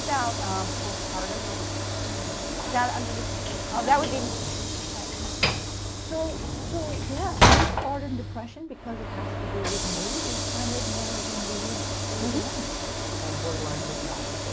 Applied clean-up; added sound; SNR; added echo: none; Sliding door / Train; -5 dB; none.